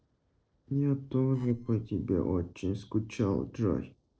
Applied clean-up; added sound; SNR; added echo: neural separator model SepFormer DNS4.